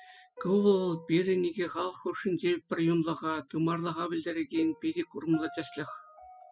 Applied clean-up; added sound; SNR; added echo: classical method spectral subtraction.